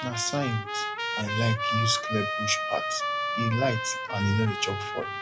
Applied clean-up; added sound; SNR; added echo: none; Trumpet; 2 dB; none.